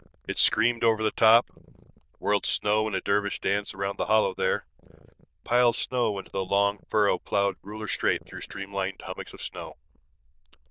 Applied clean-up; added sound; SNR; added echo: neural diffusion model UNIVERSE++.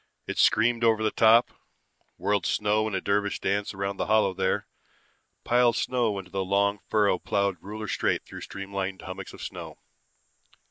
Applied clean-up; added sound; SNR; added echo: none; none; none; none.